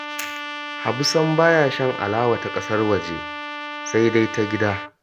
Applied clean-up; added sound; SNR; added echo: none; Trumpet; 9 dB; none.